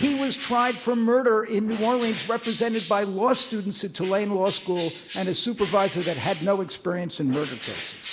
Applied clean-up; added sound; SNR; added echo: none; Bird; 12 dB; none.